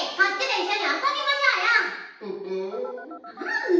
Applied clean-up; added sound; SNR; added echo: none; Telephone; 17 dB; reverberation time 0.9 s.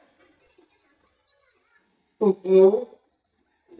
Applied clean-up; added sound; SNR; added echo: neural mask model DeepFilterNet 3.